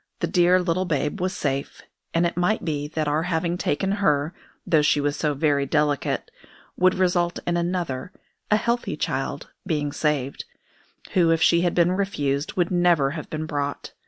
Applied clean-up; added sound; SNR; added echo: none; none; none; none.